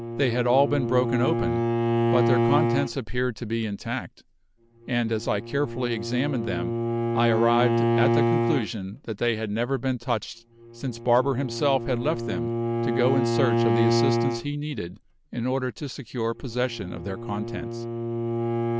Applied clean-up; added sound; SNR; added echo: none; Bowed string instrument; 0 dB; none.